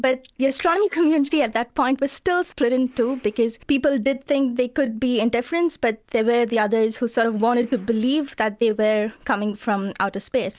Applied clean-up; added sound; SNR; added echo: neural mask model Resemble Enhance denoiser.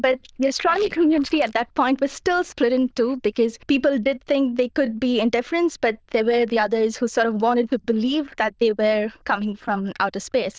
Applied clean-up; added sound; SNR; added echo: neural diffusion model UNIVERSE++.